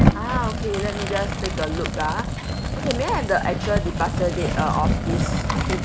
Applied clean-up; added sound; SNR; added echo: none; Fire; -3 dB; none.